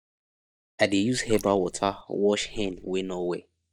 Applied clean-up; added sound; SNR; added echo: neural mask model DeepFilterNet 3.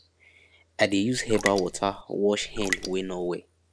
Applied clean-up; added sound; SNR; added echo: none; Raindrop; 7 dB; none.